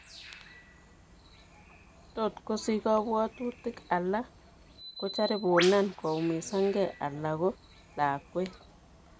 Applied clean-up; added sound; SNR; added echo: none; Bird; 13 dB; none.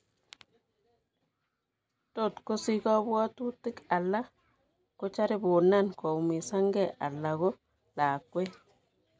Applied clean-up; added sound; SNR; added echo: none; none; none; none.